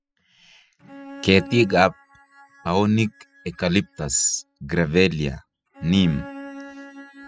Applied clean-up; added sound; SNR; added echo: classical method spectral subtraction.